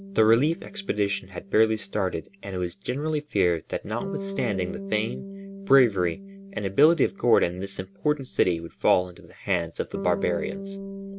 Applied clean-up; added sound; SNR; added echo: none; Bass guitar; 13 dB; none.